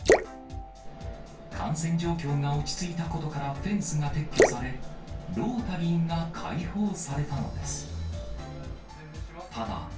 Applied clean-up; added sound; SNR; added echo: none; Drip / Splash, splatter; -1 dB; reverberation time 0.2 s.